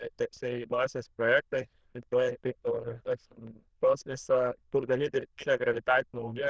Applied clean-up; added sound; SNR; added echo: neural diffusion model UNIVERSE++.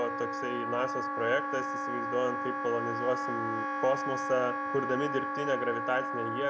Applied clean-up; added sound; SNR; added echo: none; Wind instrument, woodwind instrument; 1 dB; none.